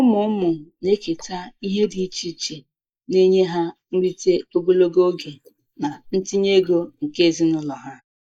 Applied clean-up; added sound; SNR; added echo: neural mask model Resemble Enhance denoiser.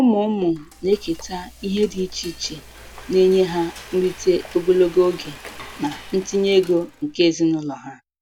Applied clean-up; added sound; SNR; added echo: none; Frying (food); 19 dB; none.